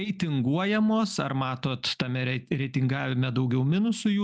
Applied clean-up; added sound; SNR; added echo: none; none; none; none.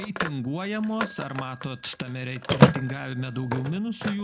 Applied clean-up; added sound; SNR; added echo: none; Telephone; -2 dB; none.